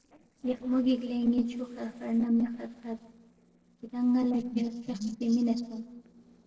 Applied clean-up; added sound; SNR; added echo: neural separator model SepFormer DNS4.